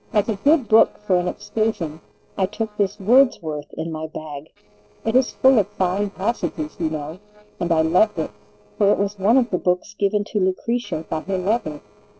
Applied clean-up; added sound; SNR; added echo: neural separator model SepFormer DNS4.